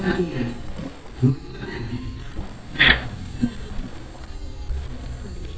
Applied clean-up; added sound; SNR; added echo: neural mask model DeepFilterNet 3.